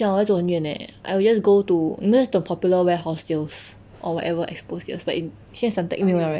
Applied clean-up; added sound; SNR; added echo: none; none; none; none.